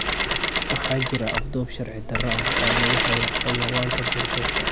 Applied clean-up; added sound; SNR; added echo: none; Mechanisms; -4 dB; none.